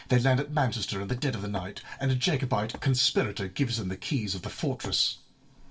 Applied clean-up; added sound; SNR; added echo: neural separator model SepFormer DNS4.